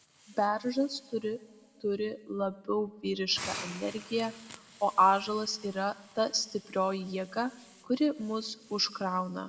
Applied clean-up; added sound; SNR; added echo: none; Hiss; 18 dB; reverberation time 1.2 s.